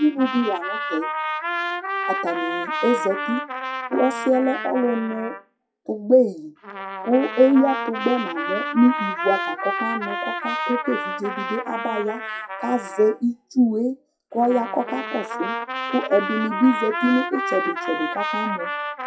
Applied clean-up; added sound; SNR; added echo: classical method WPE with log-MMSE.